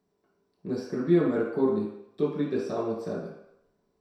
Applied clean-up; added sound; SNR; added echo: none; none; none; reverberation time 0.7 s.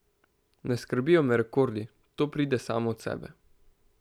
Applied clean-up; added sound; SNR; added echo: none; none; none; none.